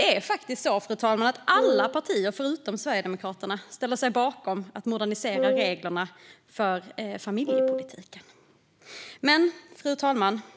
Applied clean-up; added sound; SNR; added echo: none; Wind instrument, woodwind instrument; 0 dB; none.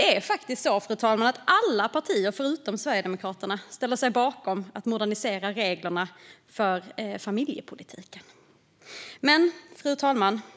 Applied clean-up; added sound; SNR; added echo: none; none; none; none.